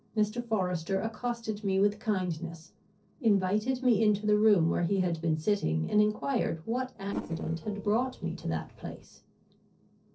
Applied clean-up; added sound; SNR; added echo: neural separator model SepFormer DNS4.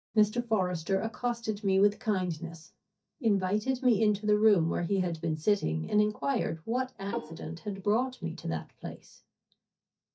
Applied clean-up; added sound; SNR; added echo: neural mask model DeepFilterNet 3.